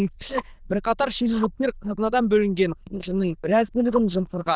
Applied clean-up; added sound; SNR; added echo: neural diffusion model UNIVERSE++.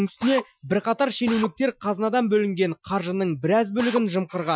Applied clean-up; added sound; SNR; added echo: classical method Wiener filter.